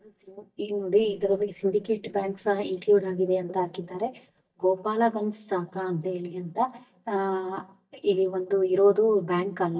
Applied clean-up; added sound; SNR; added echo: neural mask model DeepFilterNet 3.